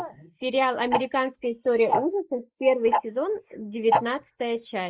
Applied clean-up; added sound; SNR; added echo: neural mask model Resemble Enhance denoiser.